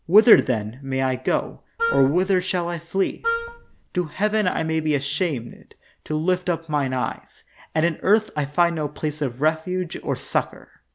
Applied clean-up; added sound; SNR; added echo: none; Wind instrument, woodwind instrument; 6 dB; none.